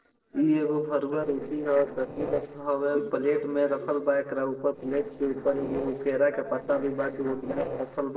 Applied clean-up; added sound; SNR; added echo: neural separator model SepFormer DNS4.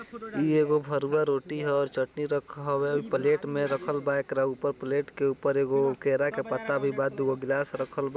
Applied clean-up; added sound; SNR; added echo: none; none; none; none.